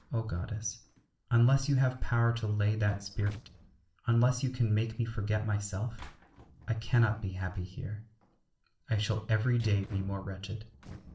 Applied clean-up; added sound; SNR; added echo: neural separator model SepFormer DNS4.